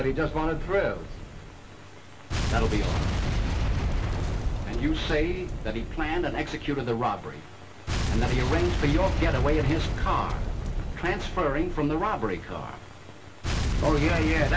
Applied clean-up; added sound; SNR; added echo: none; Boom; -1 dB; reverberation time 0.2 s.